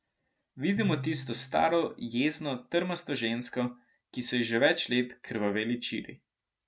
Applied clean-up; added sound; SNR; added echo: none; Piano; 11 dB; none.